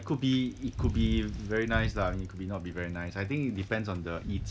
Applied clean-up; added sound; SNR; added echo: none; Bicycle; 5 dB; none.